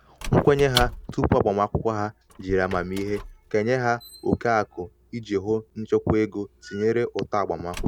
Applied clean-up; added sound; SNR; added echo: none; Squeak / Wood; 13 dB; none.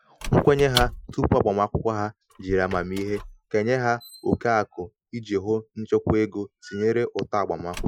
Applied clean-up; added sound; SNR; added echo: classical method Wiener filter.